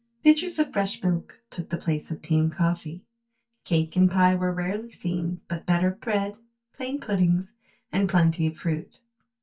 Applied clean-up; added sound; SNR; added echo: neural mask model DeepFilterNet 3.